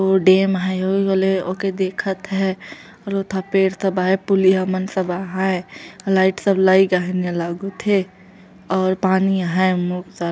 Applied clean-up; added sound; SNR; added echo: none; none; none; none.